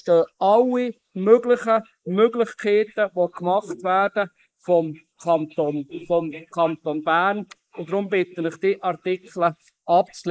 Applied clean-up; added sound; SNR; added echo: neural mask model Resemble Enhance denoiser.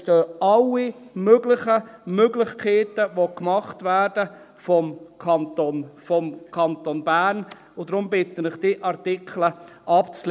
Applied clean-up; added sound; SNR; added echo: none; none; none; none.